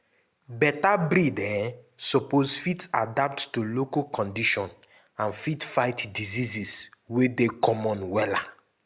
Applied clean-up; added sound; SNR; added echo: none; none; none; none.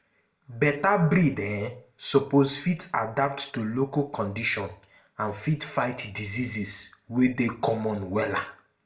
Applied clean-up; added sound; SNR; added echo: none; none; none; reverberation time 0.4 s.